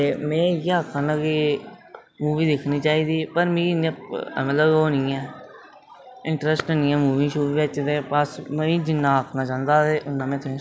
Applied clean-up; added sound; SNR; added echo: none; none; none; none.